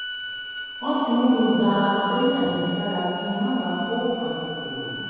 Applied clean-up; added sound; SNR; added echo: none; Bowed string instrument; 10 dB; reverberation time 2.1 s.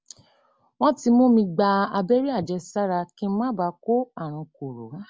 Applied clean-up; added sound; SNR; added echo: none; none; none; none.